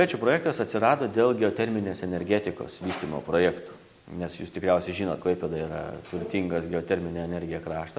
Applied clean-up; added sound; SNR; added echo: none; none; none; none.